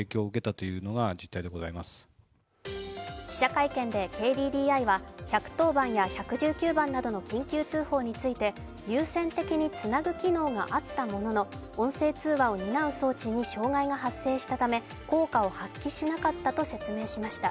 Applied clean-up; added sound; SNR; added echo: none; none; none; none.